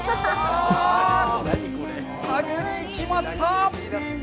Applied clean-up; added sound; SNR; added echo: none; none; none; none.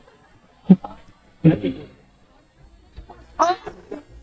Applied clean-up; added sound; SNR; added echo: neural mask model DeepFilterNet 3.